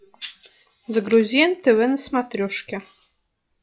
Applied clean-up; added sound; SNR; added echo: classical method log-MMSE.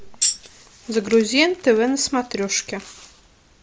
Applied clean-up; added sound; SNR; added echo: none; Tambourine; 0 dB; none.